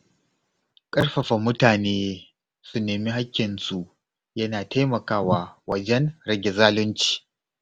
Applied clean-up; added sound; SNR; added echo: none; none; none; none.